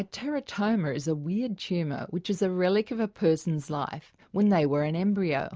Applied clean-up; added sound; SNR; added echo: none; none; none; none.